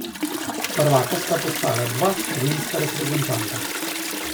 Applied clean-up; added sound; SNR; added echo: none; Toilet flush; 2 dB; none.